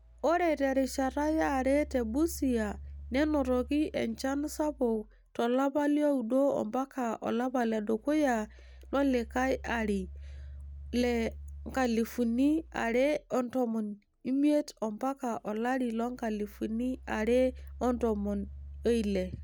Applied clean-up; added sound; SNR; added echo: none; Engine; 17 dB; none.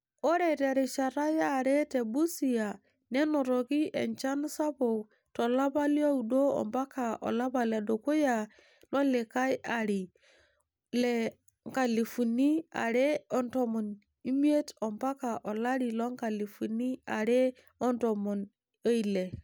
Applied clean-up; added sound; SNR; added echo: none; none; none; none.